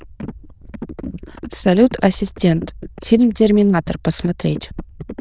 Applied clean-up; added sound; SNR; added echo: neural diffusion model UNIVERSE++.